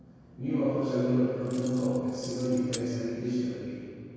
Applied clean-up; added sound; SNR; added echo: none; Keys jangling; 17 dB; reverberation time 2.0 s.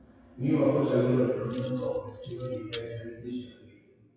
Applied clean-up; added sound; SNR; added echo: classical method WPE with log-MMSE.